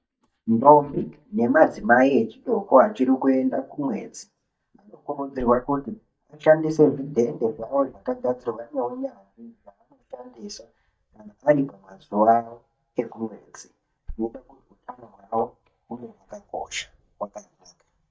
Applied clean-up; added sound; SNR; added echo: neural mask model DeepFilterNet 3.